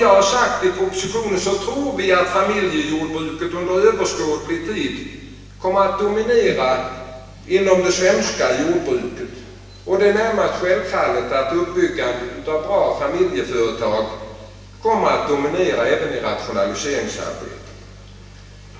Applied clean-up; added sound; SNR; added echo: none; none; none; reverberation time 1.2 s.